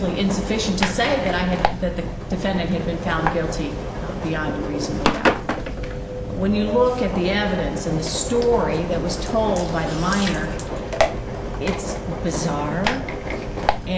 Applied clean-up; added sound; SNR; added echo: none; Engine; 4 dB; none.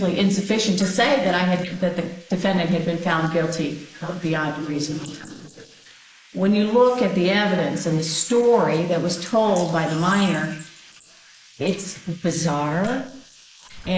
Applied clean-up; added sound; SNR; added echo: neural mask model Resemble Enhance denoiser.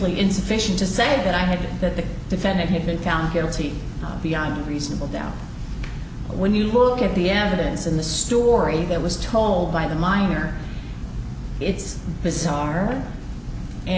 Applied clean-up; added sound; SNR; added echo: none; none; none; none.